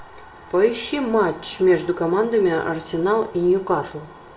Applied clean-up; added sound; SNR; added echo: none; none; none; reverberation time 0.4 s.